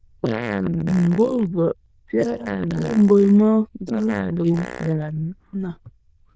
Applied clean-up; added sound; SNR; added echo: neural diffusion model UNIVERSE++.